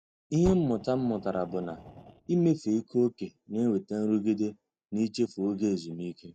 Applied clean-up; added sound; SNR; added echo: none; Fire; 15 dB; none.